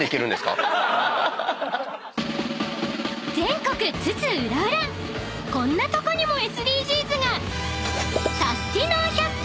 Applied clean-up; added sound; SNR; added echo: none; none; none; none.